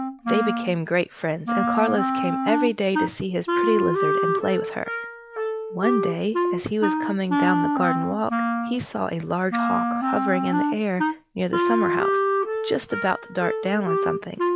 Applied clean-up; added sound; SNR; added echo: none; Wind instrument, woodwind instrument; -1 dB; none.